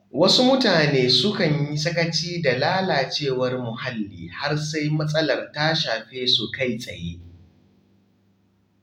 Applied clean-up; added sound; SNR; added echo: none; none; none; none.